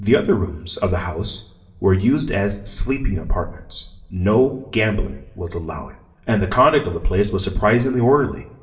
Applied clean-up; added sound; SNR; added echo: none; none; none; reverberation time 0.7 s.